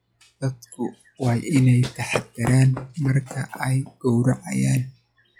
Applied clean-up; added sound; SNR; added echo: classical method log-MMSE.